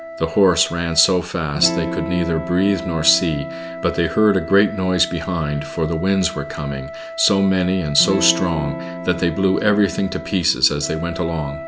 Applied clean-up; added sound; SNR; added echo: none; Wind instrument, woodwind instrument + Electric guitar / Strum; 10 dB; none.